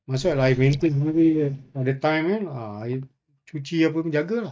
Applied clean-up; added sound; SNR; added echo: neural mask model DeepFilterNet 3.